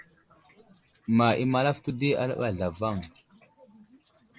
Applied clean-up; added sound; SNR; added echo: none; none; none; none.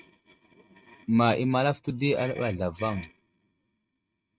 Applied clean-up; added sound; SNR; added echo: neural mask model RNNoise.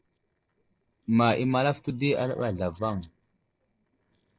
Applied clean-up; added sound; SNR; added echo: neural separator model SepFormer DNS4.